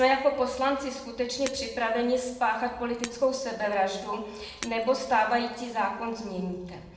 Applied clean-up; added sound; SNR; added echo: none; Shatter; 19 dB; reverberation time 0.8 s.